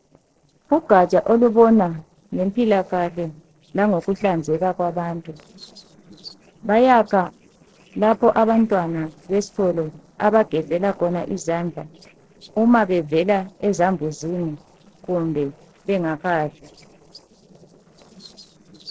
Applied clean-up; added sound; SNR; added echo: neural separator model SepFormer DNS4.